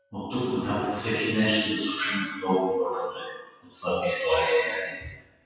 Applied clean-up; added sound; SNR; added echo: classical method WPE with log-MMSE.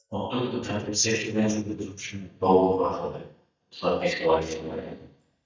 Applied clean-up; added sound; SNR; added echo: neural mask model DeepFilterNet 3.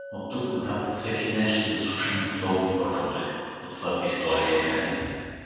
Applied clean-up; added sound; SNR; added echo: none; Chink, clink; 20 dB; reverberation time 2.1 s.